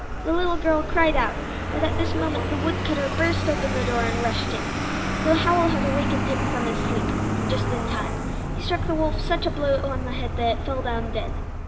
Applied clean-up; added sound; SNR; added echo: none; Vehicle; -1 dB; reverberation time 0.9 s.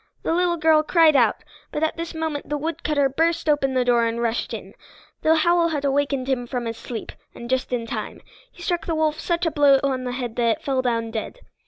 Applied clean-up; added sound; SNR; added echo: none; none; none; none.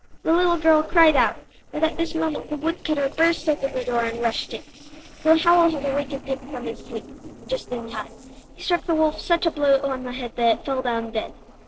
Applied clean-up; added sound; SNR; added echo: neural separator model SepFormer DNS4.